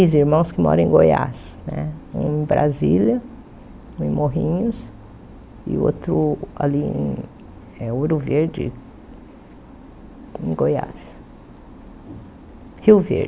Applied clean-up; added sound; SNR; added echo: none; none; none; none.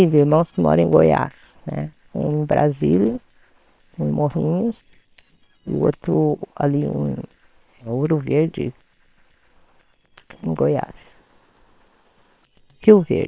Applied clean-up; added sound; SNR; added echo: neural separator model SepFormer WHAM!.